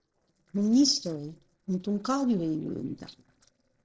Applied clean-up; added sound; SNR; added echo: neural separator model SepFormer DNS4.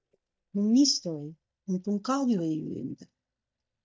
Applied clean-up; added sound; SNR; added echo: neural mask model DeepFilterNet 3.